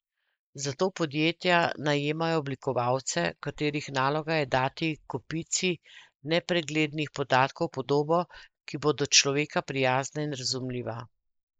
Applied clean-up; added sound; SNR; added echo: neural mask model Resemble Enhance denoiser.